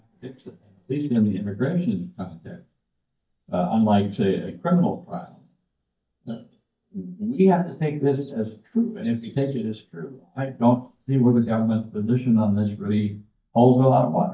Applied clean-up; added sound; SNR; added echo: neural mask model DeepFilterNet 3.